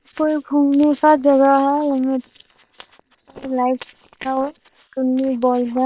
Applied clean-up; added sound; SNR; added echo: neural separator model SepFormer WHAM!.